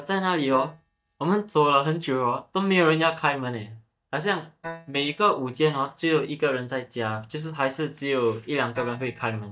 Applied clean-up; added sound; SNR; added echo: neural mask model DeepFilterNet 3.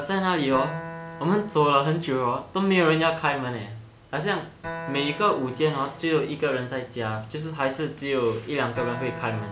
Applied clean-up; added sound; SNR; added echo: none; Acoustic guitar; 15 dB; none.